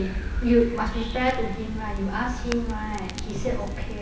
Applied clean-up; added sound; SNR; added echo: none; Crackle; 9 dB; reverberation time 1.7 s.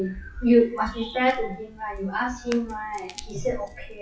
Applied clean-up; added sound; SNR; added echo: classical method WPE with log-MMSE.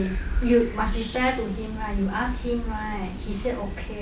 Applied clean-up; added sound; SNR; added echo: none; none; none; none.